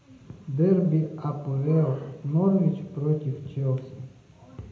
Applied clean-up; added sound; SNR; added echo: none; none; none; reverberation time 0.8 s.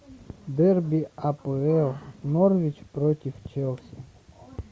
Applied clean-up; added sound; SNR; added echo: none; none; none; none.